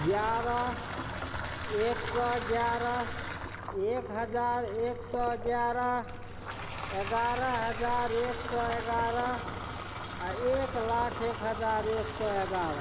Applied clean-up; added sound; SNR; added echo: none; Bathtub (filling or washing) / Water tap, faucet; 6 dB; none.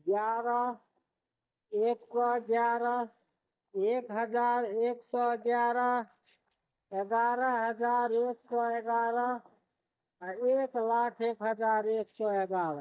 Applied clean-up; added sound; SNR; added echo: neural mask model DeepFilterNet 3.